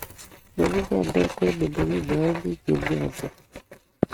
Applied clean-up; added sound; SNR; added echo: neural mask model RNNoise.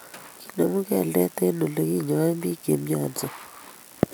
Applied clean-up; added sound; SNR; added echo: none; none; none; none.